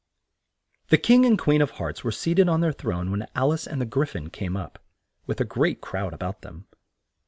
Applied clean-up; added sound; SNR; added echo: none; none; none; none.